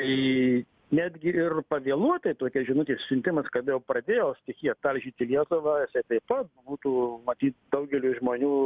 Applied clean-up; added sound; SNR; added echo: none; none; none; none.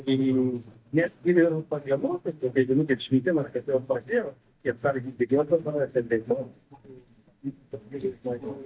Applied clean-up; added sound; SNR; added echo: neural mask model DeepFilterNet 3.